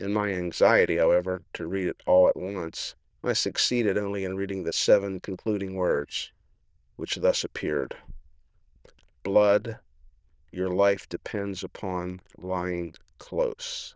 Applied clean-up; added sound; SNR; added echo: neural diffusion model UNIVERSE++.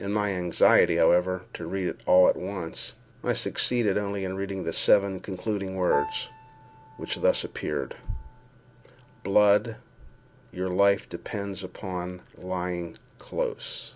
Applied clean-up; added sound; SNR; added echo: none; Piano; 19 dB; none.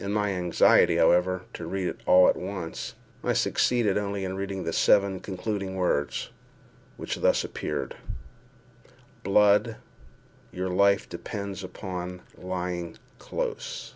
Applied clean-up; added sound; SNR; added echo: none; none; none; none.